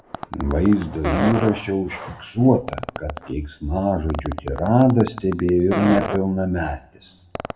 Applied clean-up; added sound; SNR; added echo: none; Fart; 10 dB; reverberation time 0.5 s.